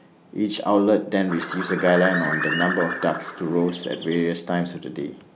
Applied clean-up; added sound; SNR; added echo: none; Bird; 5 dB; none.